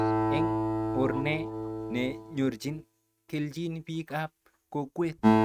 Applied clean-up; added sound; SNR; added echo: neural mask model RNNoise.